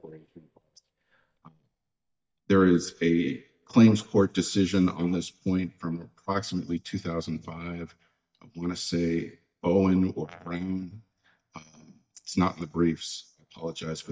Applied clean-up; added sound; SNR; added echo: neural mask model DeepFilterNet 3.